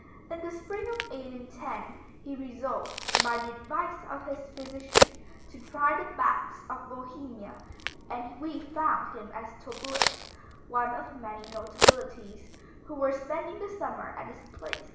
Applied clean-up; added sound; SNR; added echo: none; Crack; -1 dB; reverberation time 0.9 s.